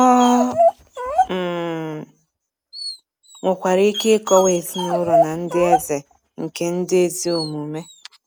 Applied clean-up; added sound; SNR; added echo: none; Dog; 4 dB; none.